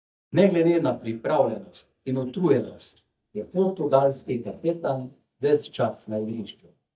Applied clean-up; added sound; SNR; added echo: neural mask model DeepFilterNet 3.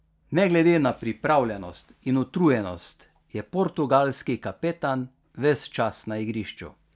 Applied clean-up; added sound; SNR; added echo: none; none; none; none.